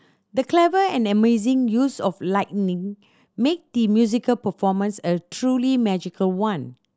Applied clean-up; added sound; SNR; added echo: none; none; none; none.